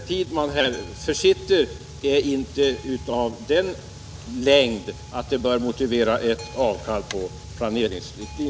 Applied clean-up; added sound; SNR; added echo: none; Boat, Water vehicle; 16 dB; none.